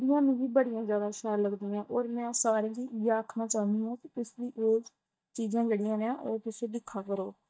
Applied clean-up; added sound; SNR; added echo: neural mask model DeepFilterNet 3.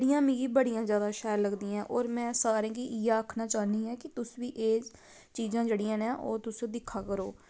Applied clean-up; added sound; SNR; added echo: none; none; none; none.